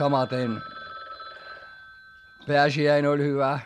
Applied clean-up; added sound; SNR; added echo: none; Telephone; 18 dB; none.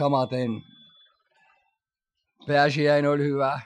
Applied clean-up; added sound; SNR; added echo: classical method Wiener filter.